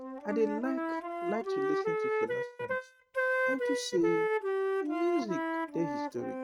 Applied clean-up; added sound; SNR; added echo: neural mask model RNNoise.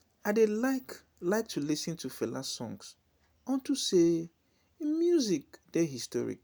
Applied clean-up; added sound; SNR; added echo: none; none; none; none.